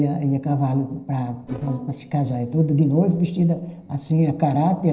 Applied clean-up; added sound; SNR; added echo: neural separator model SepFormer DNS4.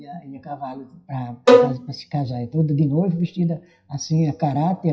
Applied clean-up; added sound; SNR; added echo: classical method WPE with log-MMSE.